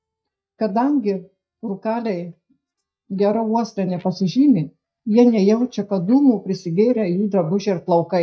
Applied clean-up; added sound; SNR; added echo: neural mask model DeepFilterNet 3.